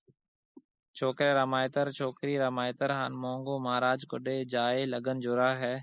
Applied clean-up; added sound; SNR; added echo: neural mask model Resemble Enhance denoiser.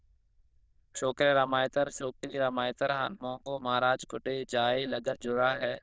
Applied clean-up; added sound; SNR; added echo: neural diffusion model UNIVERSE++.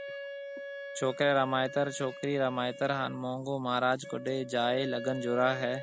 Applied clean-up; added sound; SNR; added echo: none; Wind instrument, woodwind instrument; 12 dB; none.